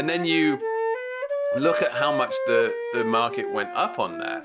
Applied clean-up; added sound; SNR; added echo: none; Wind instrument, woodwind instrument; 2 dB; none.